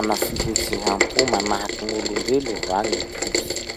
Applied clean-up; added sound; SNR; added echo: none; Rain; -1 dB; none.